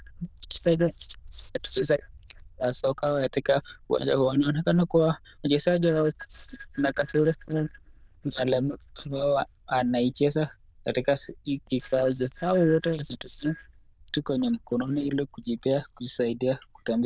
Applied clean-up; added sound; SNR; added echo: neural diffusion model UNIVERSE++.